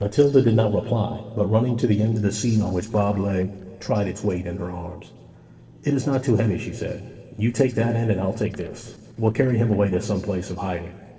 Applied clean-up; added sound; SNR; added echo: neural separator model SepFormer DNS4.